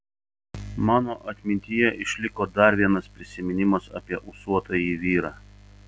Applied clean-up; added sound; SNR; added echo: none; none; none; none.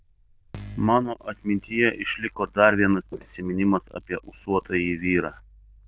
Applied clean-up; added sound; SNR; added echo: neural diffusion model UNIVERSE++.